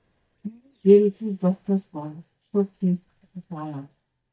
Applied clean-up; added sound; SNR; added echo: neural mask model DeepFilterNet 3.